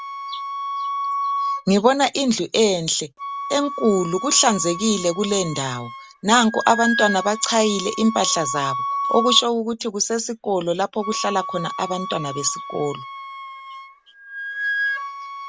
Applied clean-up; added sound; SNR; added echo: none; Wind instrument, woodwind instrument; 7 dB; none.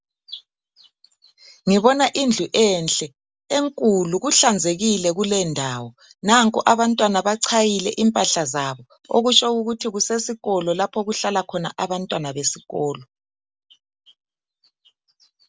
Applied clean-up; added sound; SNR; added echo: none; none; none; none.